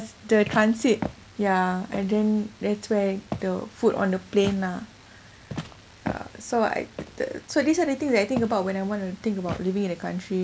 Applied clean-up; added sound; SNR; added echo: none; Walk, footsteps; 14 dB; none.